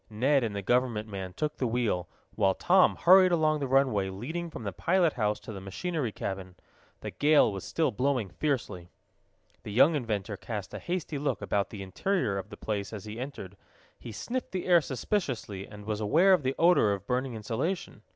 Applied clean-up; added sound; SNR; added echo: none; none; none; none.